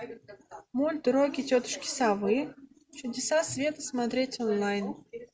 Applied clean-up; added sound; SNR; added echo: none; none; none; none.